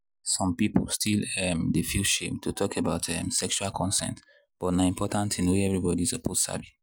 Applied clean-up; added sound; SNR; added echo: none; none; none; none.